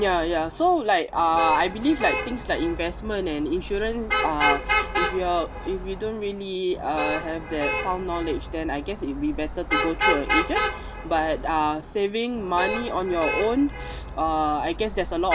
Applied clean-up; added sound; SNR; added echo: none; Traffic noise, roadway noise / Vehicle horn, car horn, honking; 4 dB; none.